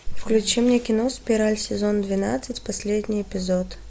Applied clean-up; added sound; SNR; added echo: none; none; none; none.